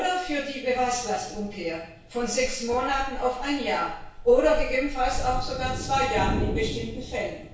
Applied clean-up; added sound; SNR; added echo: none; Thunder; 7 dB; reverberation time 0.6 s.